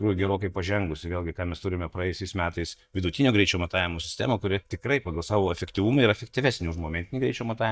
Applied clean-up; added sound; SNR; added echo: neural mask model DeepFilterNet 3.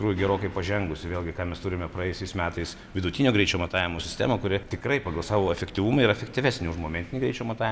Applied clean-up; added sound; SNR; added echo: none; none; none; none.